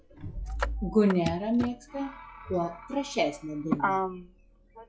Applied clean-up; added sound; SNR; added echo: classical method log-MMSE.